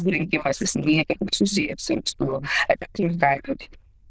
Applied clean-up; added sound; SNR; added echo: neural diffusion model UNIVERSE++.